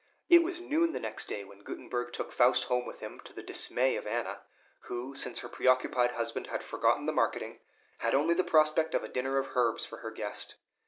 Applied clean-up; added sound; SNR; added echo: none; none; none; none.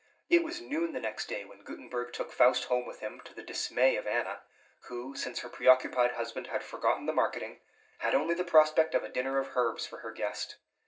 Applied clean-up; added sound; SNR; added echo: none; none; none; reverberation time 0.4 s.